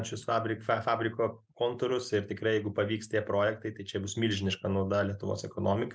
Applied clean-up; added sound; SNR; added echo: none; none; none; none.